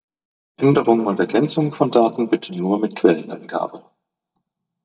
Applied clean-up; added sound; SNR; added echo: neural mask model DeepFilterNet 3.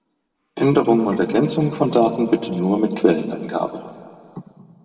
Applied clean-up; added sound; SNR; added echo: none; Wind instrument, woodwind instrument; 17 dB; reverberation time 1.8 s.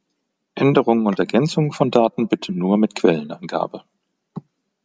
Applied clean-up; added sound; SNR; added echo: none; none; none; none.